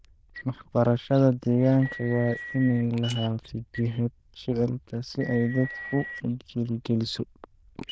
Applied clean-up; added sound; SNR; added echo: neural diffusion model UNIVERSE++.